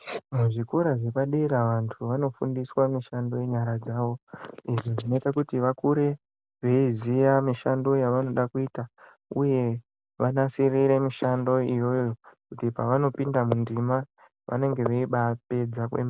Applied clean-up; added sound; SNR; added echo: none; none; none; none.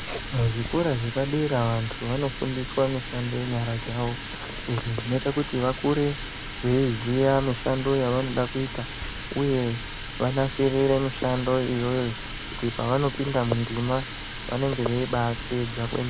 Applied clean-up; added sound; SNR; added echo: none; Water tap, faucet; 9 dB; none.